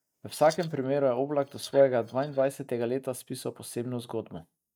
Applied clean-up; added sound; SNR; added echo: neural mask model DeepFilterNet 3.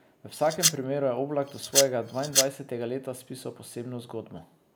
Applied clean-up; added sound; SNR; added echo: none; Domestic sounds, home sounds; -2 dB; none.